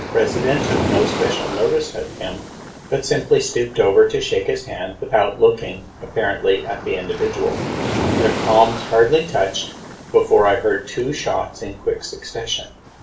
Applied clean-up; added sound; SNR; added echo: none; Waves, surf; 8 dB; reverberation time 0.3 s.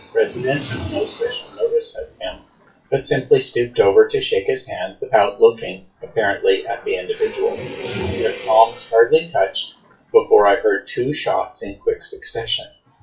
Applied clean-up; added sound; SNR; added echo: classical method WPE with log-MMSE.